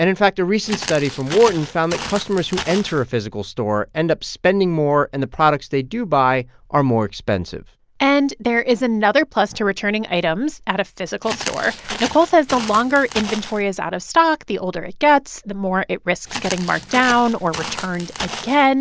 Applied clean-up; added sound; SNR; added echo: none; Walk, footsteps; 10 dB; none.